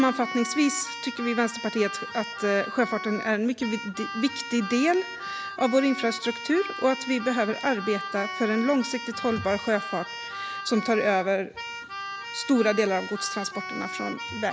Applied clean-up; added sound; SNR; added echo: none; Keyboard (musical); 9 dB; none.